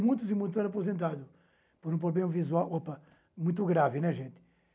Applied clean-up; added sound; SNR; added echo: none; none; none; none.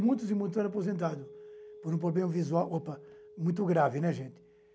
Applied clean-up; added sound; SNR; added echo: none; Telephone; 19 dB; none.